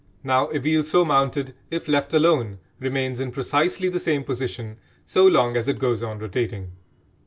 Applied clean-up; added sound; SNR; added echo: none; none; none; none.